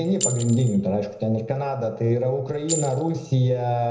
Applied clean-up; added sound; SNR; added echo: none; Chink, clink; 11 dB; reverberation time 0.8 s.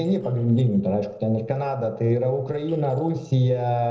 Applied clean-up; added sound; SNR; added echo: neural separator model SepFormer DNS4.